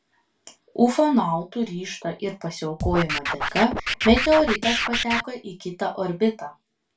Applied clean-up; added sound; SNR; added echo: none; Scratching (performance technique); 2 dB; reverberation time 0.2 s.